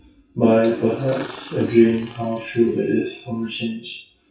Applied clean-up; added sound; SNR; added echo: classical method WPE with log-MMSE.